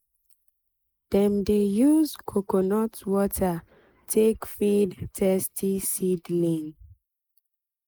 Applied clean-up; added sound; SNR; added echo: neural mask model Resemble Enhance denoiser.